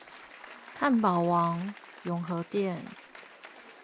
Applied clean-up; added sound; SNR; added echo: none; Applause / Cheering; 18 dB; none.